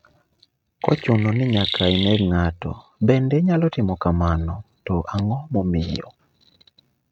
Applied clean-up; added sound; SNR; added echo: neural mask model RNNoise.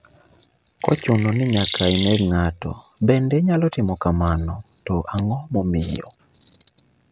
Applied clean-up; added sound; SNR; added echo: none; Chirp, tweet; 7 dB; none.